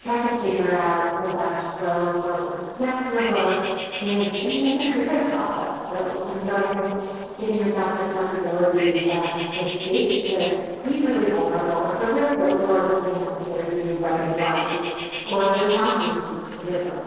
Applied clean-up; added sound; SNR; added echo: neural separator model SepFormer DNS4.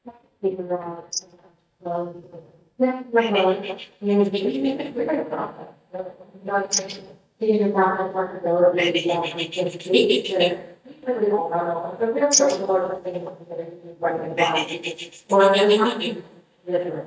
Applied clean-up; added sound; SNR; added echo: neural mask model DeepFilterNet 3.